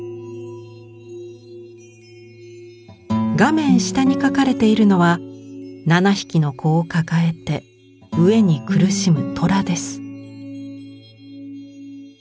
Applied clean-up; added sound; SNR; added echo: none; none; none; none.